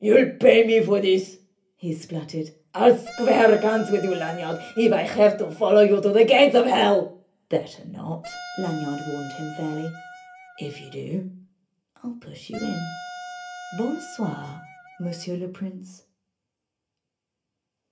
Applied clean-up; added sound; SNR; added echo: none; Wind instrument, woodwind instrument; 17 dB; reverberation time 0.3 s.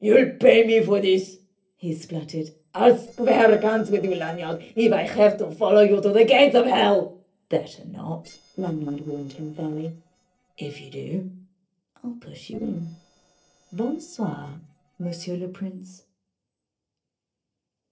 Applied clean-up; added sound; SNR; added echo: neural separator model SepFormer DNS4.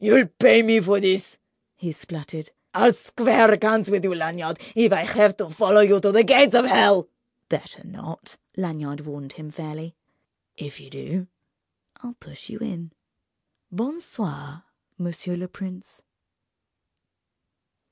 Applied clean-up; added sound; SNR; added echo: none; none; none; none.